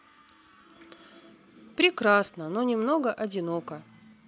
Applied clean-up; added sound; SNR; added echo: none; none; none; none.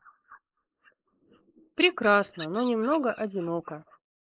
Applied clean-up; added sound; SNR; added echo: neural mask model Resemble Enhance denoiser.